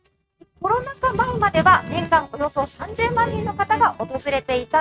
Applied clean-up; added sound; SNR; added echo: neural mask model RNNoise.